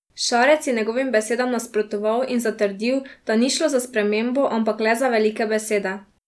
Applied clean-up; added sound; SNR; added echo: none; none; none; none.